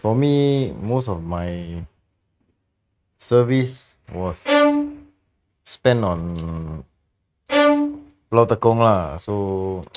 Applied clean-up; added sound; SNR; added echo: neural mask model RNNoise.